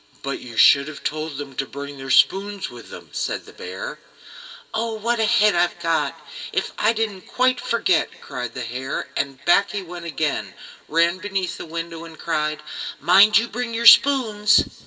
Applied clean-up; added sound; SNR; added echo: none; none; none; reverberation time 2.5 s.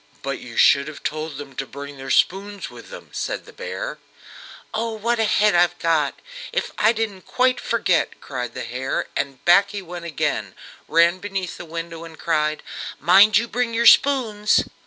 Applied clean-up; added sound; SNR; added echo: none; none; none; none.